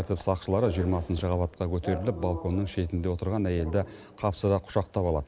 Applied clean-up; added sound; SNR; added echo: none; none; none; none.